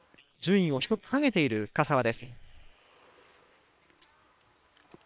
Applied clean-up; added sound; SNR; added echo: neural separator model SepFormer WHAM!.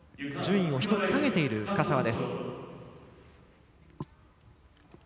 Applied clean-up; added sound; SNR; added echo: none; none; none; none.